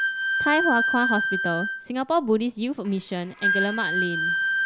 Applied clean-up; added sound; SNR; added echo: none; Wind instrument, woodwind instrument; 0 dB; none.